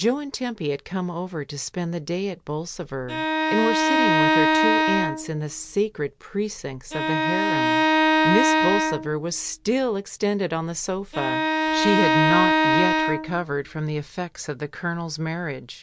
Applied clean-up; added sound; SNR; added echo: none; Bowed string instrument; -4 dB; none.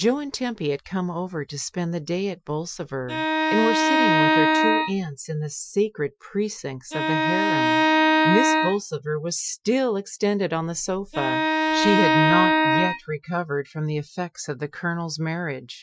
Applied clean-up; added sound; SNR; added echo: classical method Wiener filter.